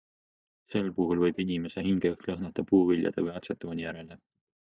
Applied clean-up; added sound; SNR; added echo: neural mask model DeepFilterNet 3.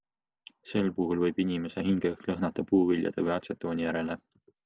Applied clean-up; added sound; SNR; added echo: none; none; none; none.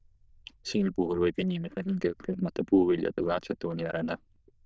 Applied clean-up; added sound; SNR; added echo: neural diffusion model UNIVERSE++.